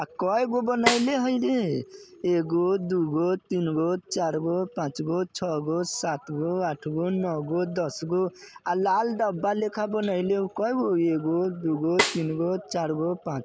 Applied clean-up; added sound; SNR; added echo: none; Snare drum; 5 dB; none.